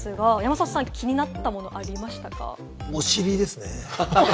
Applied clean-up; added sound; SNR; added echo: none; none; none; none.